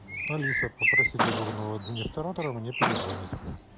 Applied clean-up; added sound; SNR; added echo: none; Car + Bird; -5 dB; none.